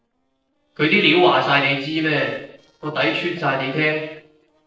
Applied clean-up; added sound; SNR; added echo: neural separator model SepFormer DNS4.